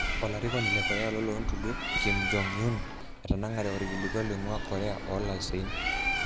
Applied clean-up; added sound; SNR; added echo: none; Bird; 0 dB; none.